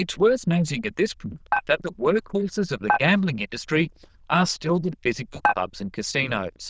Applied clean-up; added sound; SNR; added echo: neural diffusion model UNIVERSE++.